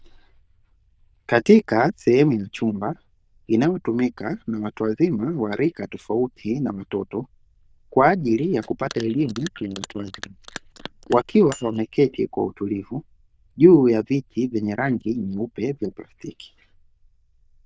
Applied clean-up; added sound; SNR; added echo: neural diffusion model UNIVERSE++.